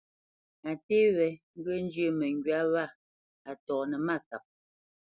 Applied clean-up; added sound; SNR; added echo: none; none; none; none.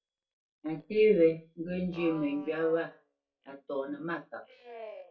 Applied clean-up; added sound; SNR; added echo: neural mask model DeepFilterNet 3.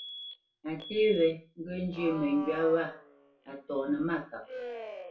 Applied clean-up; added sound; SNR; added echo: none; Alarm; 13 dB; reverberation time 0.3 s.